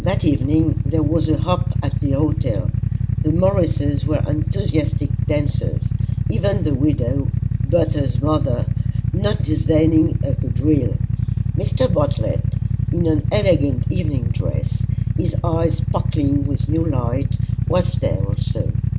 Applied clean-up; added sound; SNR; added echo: none; Idling / Motorcycle; -3 dB; none.